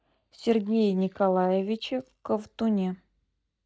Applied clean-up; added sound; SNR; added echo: neural mask model DeepFilterNet 3.